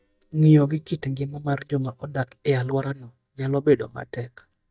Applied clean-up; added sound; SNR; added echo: neural mask model DeepFilterNet 3.